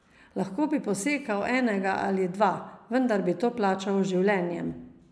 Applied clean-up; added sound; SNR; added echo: none; none; none; none.